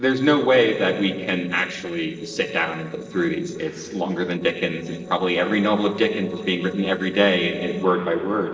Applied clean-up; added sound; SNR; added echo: neural separator model SepFormer DNS4.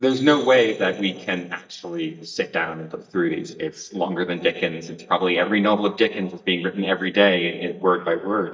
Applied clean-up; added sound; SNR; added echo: neural mask model DeepFilterNet 3.